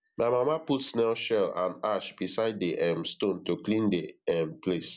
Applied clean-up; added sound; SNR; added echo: none; none; none; none.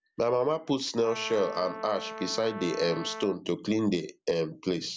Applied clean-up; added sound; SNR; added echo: none; Brass instrument; 11 dB; none.